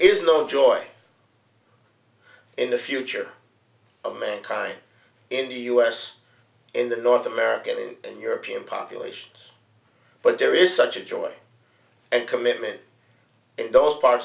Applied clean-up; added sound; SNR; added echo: none; none; none; none.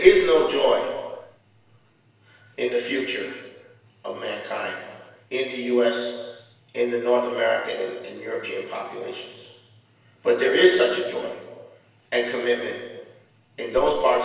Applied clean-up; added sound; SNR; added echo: none; none; none; reverberation time 1.2 s.